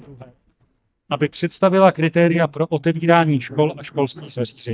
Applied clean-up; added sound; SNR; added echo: neural mask model DeepFilterNet 3.